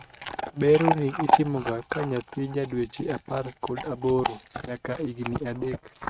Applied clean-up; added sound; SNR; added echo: neural mask model RNNoise.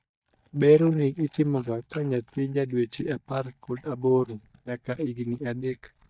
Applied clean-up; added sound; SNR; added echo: neural mask model DeepFilterNet 3.